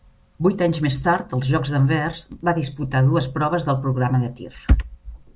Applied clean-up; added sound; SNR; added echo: none; none; none; none.